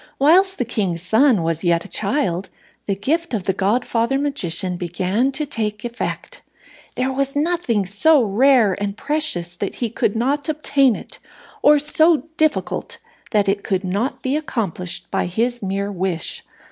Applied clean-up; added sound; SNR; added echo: none; none; none; none.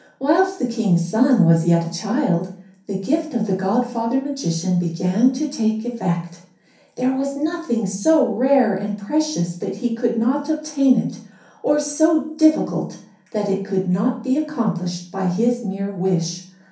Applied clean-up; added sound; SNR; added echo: none; none; none; reverberation time 0.6 s.